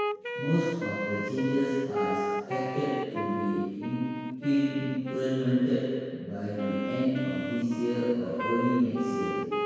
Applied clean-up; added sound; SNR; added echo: none; Wind instrument, woodwind instrument; 5 dB; reverberation time 2.0 s.